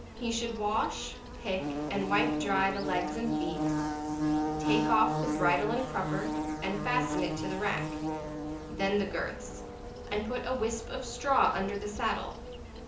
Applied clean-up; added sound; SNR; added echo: none; Buzz / Bird; 2 dB; reverberation time 0.8 s.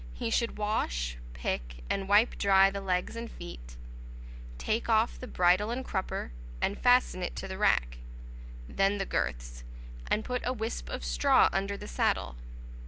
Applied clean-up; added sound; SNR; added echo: none; none; none; none.